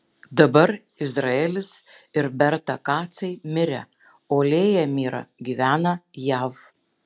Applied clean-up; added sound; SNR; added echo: none; none; none; none.